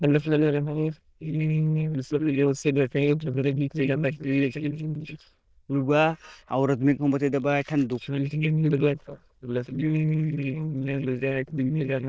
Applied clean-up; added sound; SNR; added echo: neural diffusion model UNIVERSE++.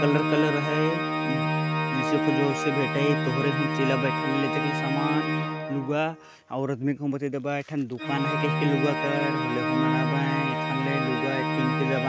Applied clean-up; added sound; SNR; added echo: none; Organ; -1 dB; none.